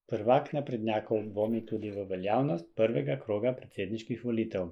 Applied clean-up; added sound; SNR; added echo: neural mask model Resemble Enhance denoiser.